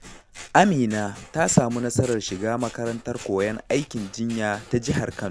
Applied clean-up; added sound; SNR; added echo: none; Scissors; 19 dB; none.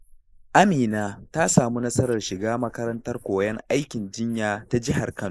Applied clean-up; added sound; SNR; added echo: neural mask model Resemble Enhance denoiser.